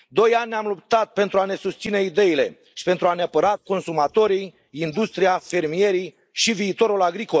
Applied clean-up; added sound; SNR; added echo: neural mask model Resemble Enhance denoiser.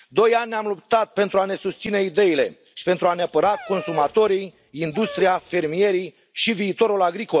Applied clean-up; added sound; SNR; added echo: none; Dog; 15 dB; none.